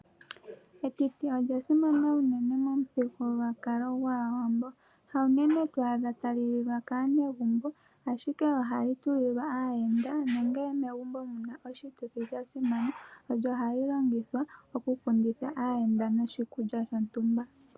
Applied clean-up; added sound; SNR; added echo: none; none; none; none.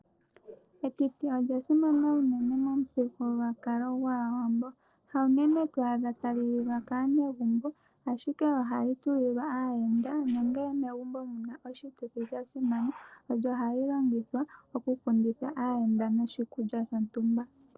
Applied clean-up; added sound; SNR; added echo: neural separator model SepFormer DNS4.